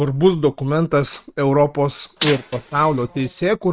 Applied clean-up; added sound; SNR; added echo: neural mask model RNNoise.